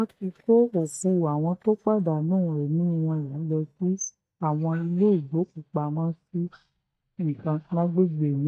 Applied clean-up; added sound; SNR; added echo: neural mask model DeepFilterNet 3.